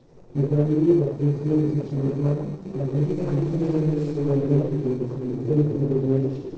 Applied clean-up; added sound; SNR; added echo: neural separator model SepFormer DNS4.